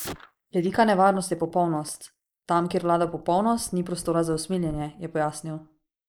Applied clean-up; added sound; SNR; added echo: neural mask model Resemble Enhance denoiser.